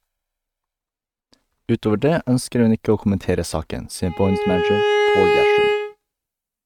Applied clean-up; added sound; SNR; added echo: neural mask model RNNoise.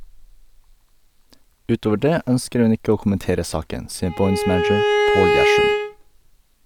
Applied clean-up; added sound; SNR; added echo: none; Bowed string instrument; -3 dB; none.